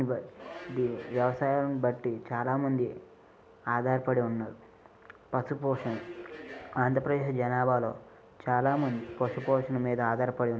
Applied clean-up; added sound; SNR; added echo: none; Subway, metro, underground; 15 dB; none.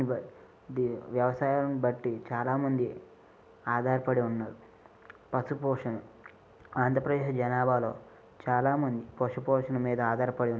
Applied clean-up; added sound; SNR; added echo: none; none; none; none.